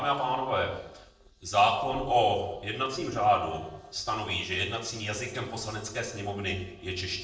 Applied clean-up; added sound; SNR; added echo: neural separator model SepFormer DNS4.